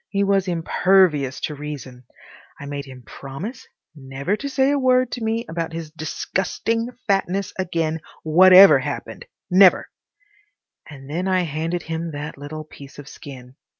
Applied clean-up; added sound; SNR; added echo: none; none; none; none.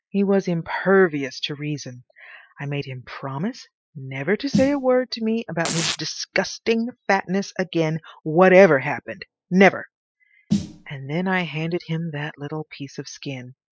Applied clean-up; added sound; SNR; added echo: classical method spectral subtraction.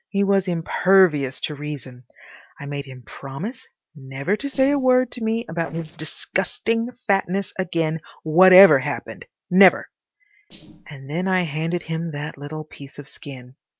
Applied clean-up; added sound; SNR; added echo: neural separator model SepFormer DNS4.